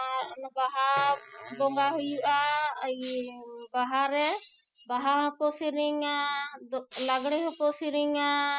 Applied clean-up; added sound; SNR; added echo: classical method spectral subtraction.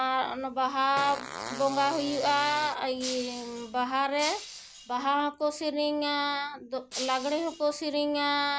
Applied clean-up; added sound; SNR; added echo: none; Shatter + Fart; 12 dB; none.